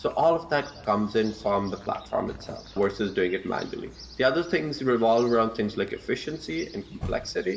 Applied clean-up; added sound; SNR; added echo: none; Chirp, tweet; 18 dB; reverberation time 1.5 s.